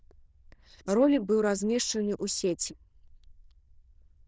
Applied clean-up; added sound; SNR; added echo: neural diffusion model UNIVERSE++.